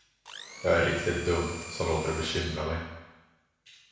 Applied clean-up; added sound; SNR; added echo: none; Domestic sounds, home sounds; 13 dB; reverberation time 1.0 s.